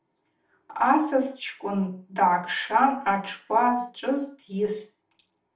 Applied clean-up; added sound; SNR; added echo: none; none; none; reverberation time 0.3 s.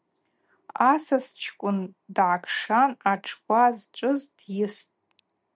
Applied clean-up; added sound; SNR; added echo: none; none; none; none.